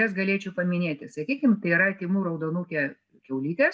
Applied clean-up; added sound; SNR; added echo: none; none; none; none.